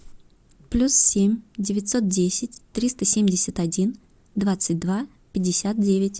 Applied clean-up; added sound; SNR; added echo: none; none; none; none.